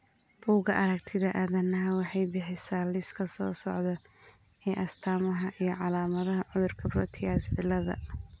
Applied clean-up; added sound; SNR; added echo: none; none; none; none.